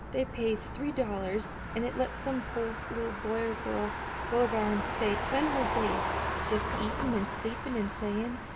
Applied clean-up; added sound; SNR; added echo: none; Motor vehicle (road); 2 dB; reverberation time 0.7 s.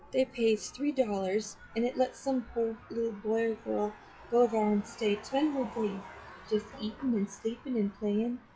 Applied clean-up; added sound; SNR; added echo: classical method WPE with log-MMSE.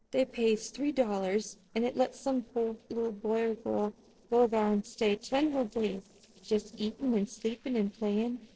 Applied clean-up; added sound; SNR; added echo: neural separator model SepFormer DNS4.